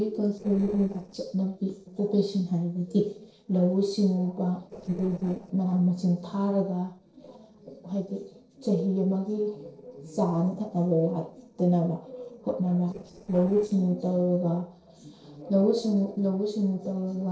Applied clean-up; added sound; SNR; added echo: neural separator model SepFormer DNS4.